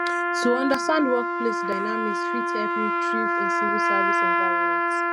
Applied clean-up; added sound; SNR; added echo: none; Trumpet; -5 dB; none.